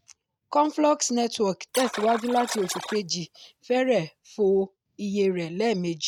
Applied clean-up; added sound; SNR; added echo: neural mask model RNNoise.